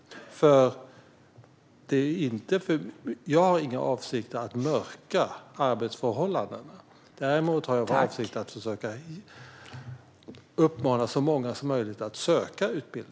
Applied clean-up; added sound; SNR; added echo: none; none; none; none.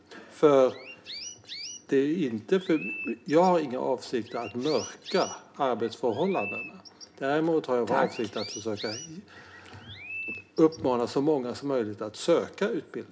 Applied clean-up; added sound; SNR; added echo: none; Chirp, tweet; 15 dB; reverberation time 0.3 s.